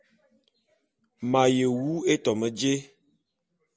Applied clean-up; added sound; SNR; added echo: none; none; none; none.